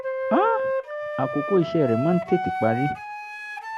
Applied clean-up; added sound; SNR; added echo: none; Wind instrument, woodwind instrument; 4 dB; none.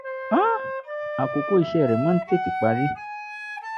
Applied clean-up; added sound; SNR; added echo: classical method log-MMSE.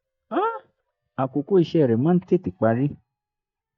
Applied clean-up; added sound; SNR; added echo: neural mask model DeepFilterNet 3.